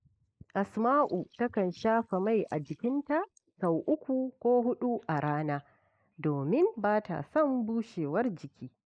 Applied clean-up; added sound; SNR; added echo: neural mask model Resemble Enhance denoiser.